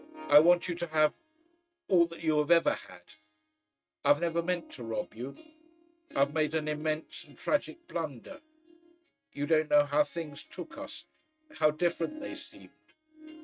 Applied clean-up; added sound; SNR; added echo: neural mask model RNNoise.